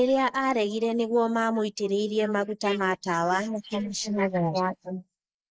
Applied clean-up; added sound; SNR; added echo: neural mask model Resemble Enhance denoiser.